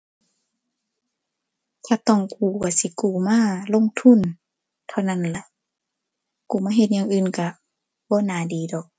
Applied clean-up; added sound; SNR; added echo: none; none; none; none.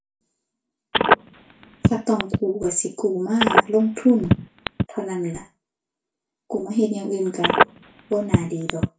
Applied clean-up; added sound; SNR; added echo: none; Telephone; -3 dB; reverberation time 0.2 s.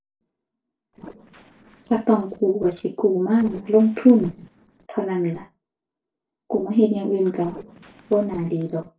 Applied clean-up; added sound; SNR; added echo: neural separator model SepFormer DNS4.